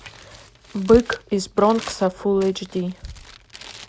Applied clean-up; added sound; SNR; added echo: none; Crumpling, crinkling; 19 dB; none.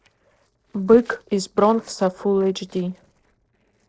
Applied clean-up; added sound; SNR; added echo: neural separator model SepFormer DNS4.